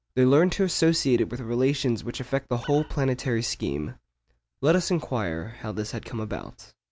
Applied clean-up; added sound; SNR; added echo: none; Animal; 20 dB; none.